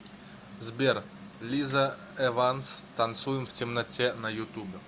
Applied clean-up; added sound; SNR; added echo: none; none; none; none.